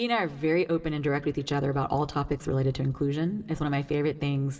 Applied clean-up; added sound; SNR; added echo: none; none; none; reverberation time 2.2 s.